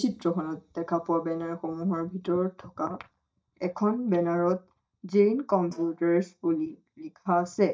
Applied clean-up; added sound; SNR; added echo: neural mask model DeepFilterNet 3.